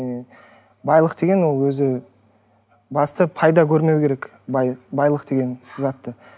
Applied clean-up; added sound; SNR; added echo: none; none; none; none.